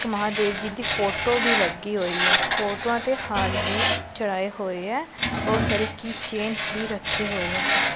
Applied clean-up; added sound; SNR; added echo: none; Screech; -2 dB; none.